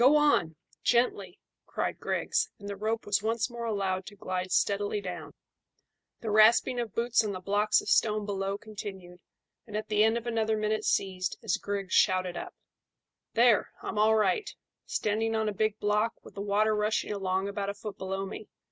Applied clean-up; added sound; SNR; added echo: none; none; none; none.